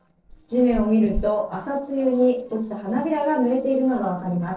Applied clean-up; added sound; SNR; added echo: neural separator model SepFormer DNS4.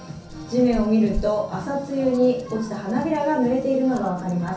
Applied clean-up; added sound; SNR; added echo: none; Rattle; 16 dB; reverberation time 0.6 s.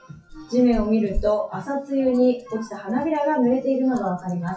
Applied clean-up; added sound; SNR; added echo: classical method WPE with log-MMSE.